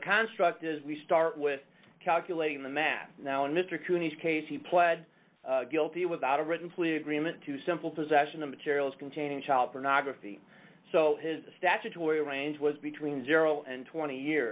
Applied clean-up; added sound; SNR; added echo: none; none; none; none.